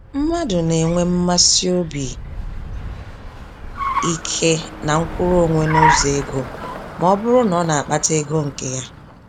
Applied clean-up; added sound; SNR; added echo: none; Car; 6 dB; none.